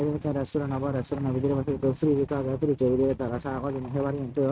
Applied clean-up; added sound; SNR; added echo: neural mask model RNNoise.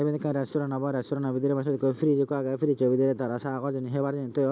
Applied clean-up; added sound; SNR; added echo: none; none; none; none.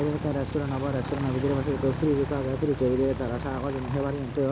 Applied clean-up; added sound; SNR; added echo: none; Aircraft; 6 dB; none.